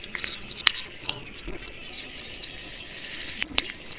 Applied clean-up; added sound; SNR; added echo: neural separator model SepFormer WHAMR!.